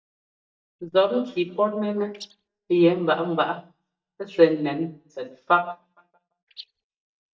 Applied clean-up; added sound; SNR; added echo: neural mask model DeepFilterNet 3.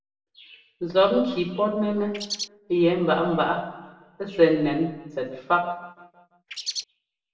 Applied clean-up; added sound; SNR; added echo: neural separator model SepFormer DNS4.